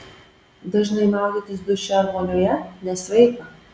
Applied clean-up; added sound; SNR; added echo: none; none; none; none.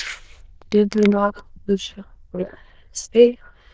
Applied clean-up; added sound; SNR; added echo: neural diffusion model UNIVERSE++.